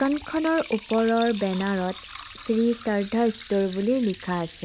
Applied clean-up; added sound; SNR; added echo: none; Liquid; 17 dB; none.